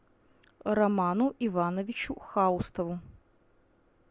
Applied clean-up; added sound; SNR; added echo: none; none; none; none.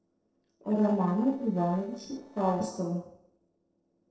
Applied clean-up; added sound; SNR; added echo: neural separator model SepFormer DNS4.